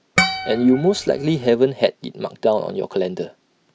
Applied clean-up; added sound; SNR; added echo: none; Harp; 4 dB; none.